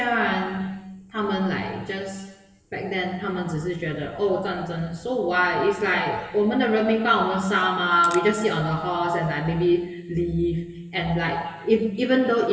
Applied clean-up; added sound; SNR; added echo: none; Crackle; 18 dB; reverberation time 1.3 s.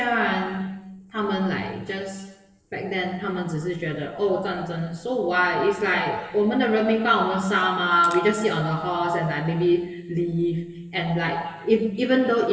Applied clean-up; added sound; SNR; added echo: neural separator model SepFormer DNS4.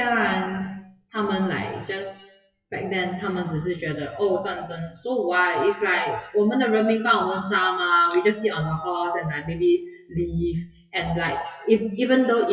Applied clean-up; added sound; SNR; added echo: classical method WPE with log-MMSE.